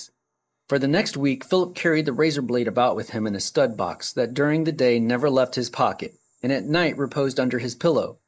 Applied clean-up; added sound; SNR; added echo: neural mask model Resemble Enhance denoiser.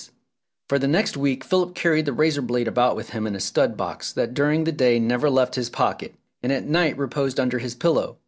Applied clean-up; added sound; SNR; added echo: none; none; none; none.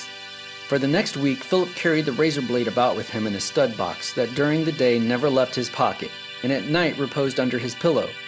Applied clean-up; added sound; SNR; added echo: none; Musical instrument; 14 dB; none.